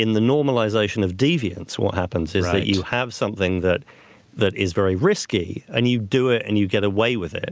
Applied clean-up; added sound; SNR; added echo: none; none; none; none.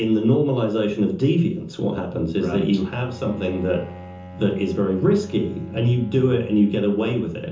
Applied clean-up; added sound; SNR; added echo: none; Bowed string instrument; 18 dB; reverberation time 0.6 s.